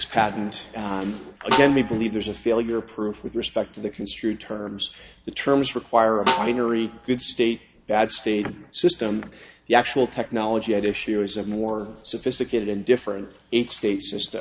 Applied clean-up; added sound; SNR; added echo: none; Snare drum; 7 dB; none.